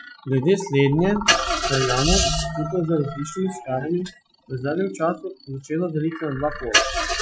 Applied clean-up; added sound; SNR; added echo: classical method Wiener filter.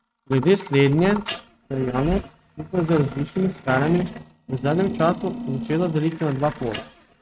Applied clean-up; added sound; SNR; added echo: neural mask model RNNoise.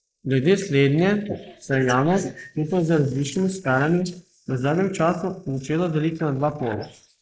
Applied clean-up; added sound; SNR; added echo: neural mask model Resemble Enhance denoiser.